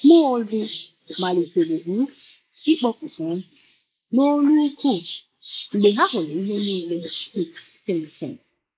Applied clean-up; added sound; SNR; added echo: neural mask model Resemble Enhance denoiser.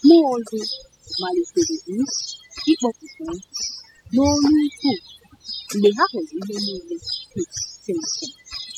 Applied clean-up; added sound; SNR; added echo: classical method spectral subtraction.